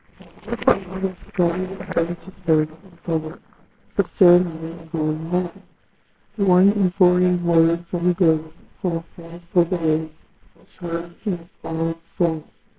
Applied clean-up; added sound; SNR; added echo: neural separator model SepFormer WHAMR!.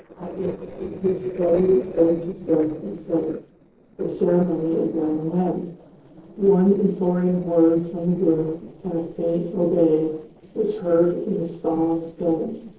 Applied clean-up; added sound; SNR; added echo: neural separator model SepFormer DNS4.